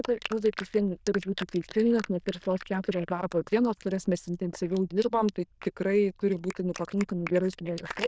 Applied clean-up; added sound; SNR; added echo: neural diffusion model UNIVERSE++.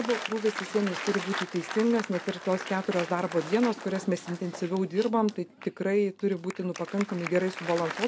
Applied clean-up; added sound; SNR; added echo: none; Applause; 10 dB; none.